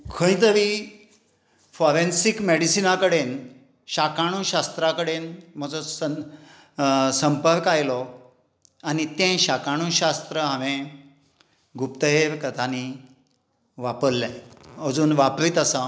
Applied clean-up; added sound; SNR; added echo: none; none; none; none.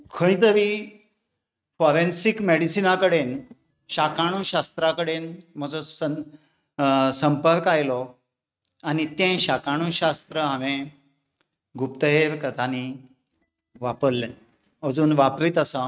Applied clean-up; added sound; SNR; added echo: neural mask model RNNoise.